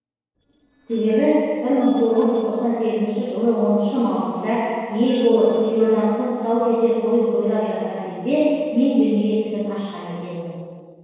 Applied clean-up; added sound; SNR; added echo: neural separator model SepFormer DNS4.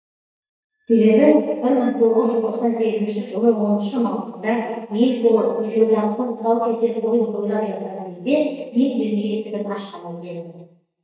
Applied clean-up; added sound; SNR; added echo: neural mask model DeepFilterNet 3.